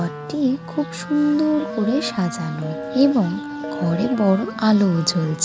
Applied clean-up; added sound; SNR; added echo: none; Telephone + Wind instrument, woodwind instrument; 11 dB; none.